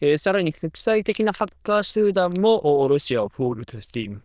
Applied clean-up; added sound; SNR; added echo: neural diffusion model UNIVERSE++.